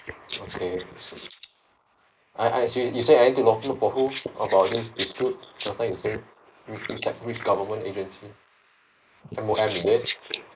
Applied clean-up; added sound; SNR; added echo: neural mask model Resemble Enhance denoiser.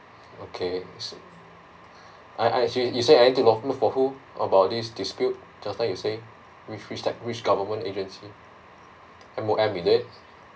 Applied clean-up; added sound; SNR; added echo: none; none; none; none.